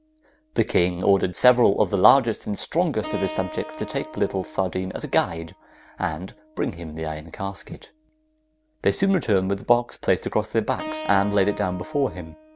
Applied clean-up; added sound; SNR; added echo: none; Keyboard (musical); 17 dB; none.